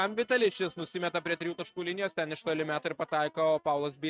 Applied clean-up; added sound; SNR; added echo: neural mask model RNNoise.